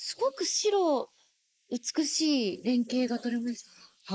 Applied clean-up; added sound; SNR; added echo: neural mask model Resemble Enhance denoiser.